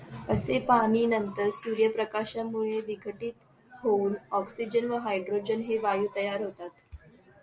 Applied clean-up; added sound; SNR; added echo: none; none; none; none.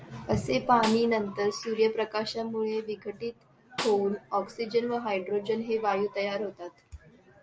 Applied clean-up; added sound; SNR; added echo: none; Snare drum; 11 dB; none.